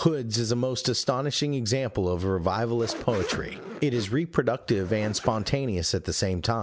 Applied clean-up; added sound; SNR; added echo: none; Zipper (clothing); 13 dB; none.